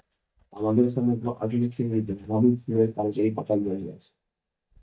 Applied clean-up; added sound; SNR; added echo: neural mask model DeepFilterNet 3.